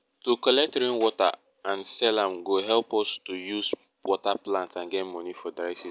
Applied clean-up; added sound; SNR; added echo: none; none; none; none.